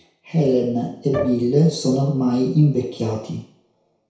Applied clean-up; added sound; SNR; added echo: none; Bowed string instrument; 9 dB; reverberation time 0.6 s.